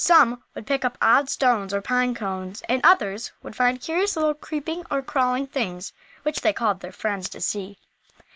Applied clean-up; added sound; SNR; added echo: none; none; none; none.